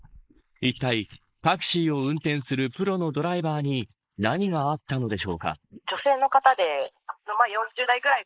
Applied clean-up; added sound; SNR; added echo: neural mask model Resemble Enhance denoiser.